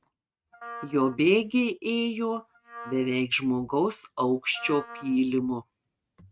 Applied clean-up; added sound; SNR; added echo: neural mask model RNNoise.